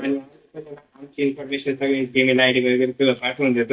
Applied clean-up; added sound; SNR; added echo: neural mask model DeepFilterNet 3.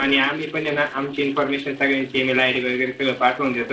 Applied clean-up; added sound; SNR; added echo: neural separator model SepFormer DNS4.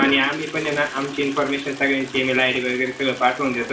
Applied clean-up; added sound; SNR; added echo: none; Toilet flush; 12 dB; reverberation time 0.4 s.